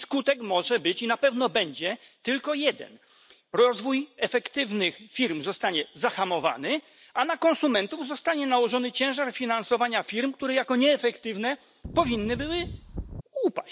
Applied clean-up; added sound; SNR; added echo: none; Wind; 11 dB; none.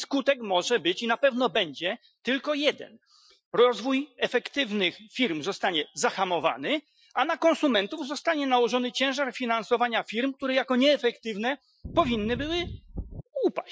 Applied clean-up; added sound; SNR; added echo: classical method Wiener filter.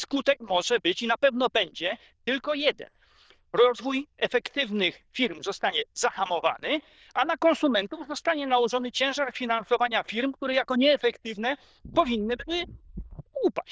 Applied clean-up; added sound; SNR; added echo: neural diffusion model UNIVERSE++.